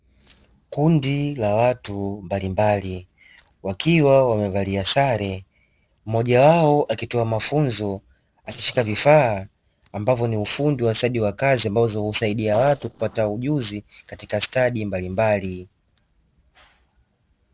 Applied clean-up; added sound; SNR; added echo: neural separator model SepFormer DNS4.